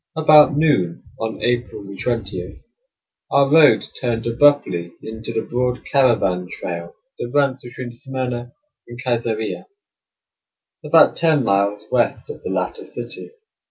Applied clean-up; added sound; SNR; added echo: none; none; none; none.